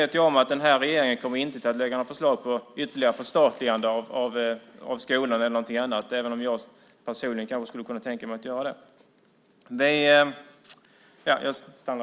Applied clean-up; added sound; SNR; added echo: none; none; none; none.